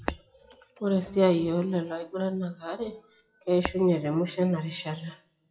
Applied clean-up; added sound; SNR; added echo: classical method WPE with log-MMSE.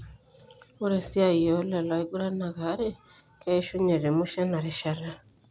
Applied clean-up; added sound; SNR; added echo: none; none; none; none.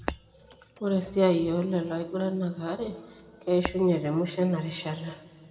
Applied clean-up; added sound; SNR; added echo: none; Shatter; 13 dB; reverberation time 1.5 s.